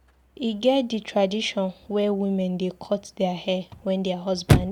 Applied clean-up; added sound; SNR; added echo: none; Chirp, tweet / Slam / Car; 5 dB; none.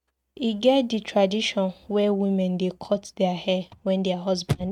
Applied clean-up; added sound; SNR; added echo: neural mask model RNNoise.